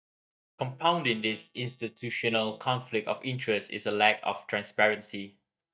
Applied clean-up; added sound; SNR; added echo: neural mask model DeepFilterNet 3.